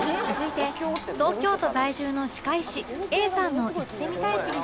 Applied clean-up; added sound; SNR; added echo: none; Rain; 14 dB; none.